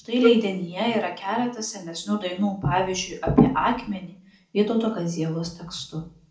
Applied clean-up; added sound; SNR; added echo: none; Wind instrument, woodwind instrument; -1 dB; reverberation time 0.4 s.